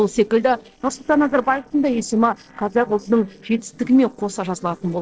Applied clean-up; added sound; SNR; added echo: neural separator model SepFormer DNS4.